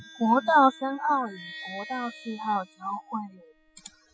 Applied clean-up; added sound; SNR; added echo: classical method spectral subtraction.